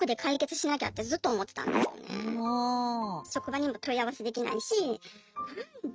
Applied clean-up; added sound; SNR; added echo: neural mask model RNNoise.